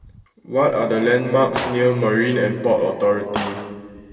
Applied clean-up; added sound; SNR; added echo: none; Gunshot, gunfire; 15 dB; reverberation time 2.4 s.